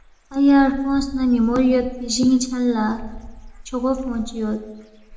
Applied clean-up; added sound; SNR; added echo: none; Bird / Dog; 17 dB; reverberation time 0.7 s.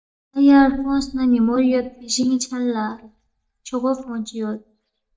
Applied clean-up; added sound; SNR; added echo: neural mask model DeepFilterNet 3.